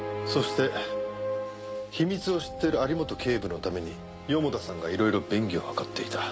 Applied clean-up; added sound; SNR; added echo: none; none; none; none.